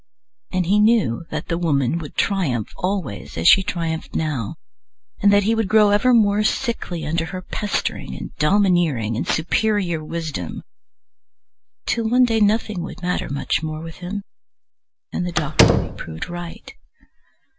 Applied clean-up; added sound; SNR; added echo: none; Slam; 0 dB; none.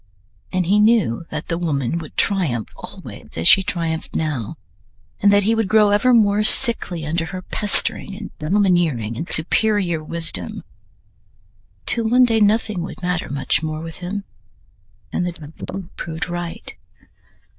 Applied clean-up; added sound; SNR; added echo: neural diffusion model UNIVERSE++.